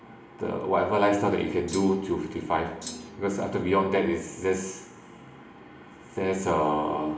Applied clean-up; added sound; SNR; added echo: none; Thump, thud; 15 dB; reverberation time 0.9 s.